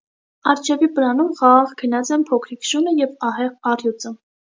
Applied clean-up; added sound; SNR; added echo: none; none; none; none.